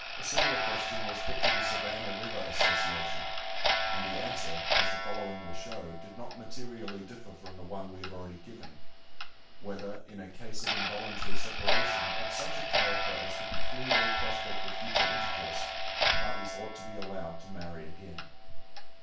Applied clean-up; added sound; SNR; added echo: none; Clock; 2 dB; reverberation time 0.3 s.